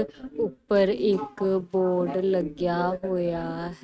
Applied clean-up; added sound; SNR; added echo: neural mask model RNNoise.